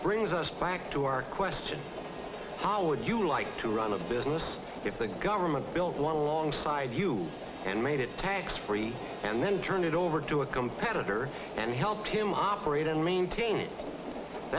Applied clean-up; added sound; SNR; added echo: none; Bowed string instrument; 19 dB; none.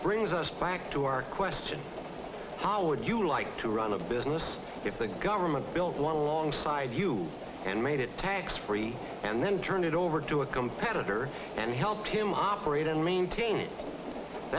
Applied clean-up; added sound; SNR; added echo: none; none; none; none.